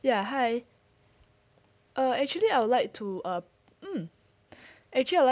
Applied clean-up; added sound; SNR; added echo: none; none; none; none.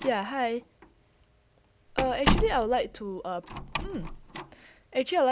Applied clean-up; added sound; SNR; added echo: none; Slam; 3 dB; none.